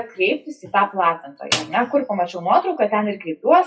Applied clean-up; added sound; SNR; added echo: classical method WPE with log-MMSE.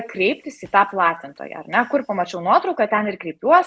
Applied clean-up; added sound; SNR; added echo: none; none; none; none.